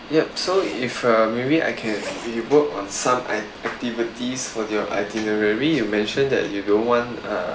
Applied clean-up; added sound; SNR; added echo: none; Zipper (clothing); 19 dB; none.